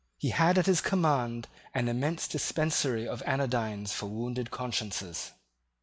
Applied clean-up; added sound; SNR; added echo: none; none; none; none.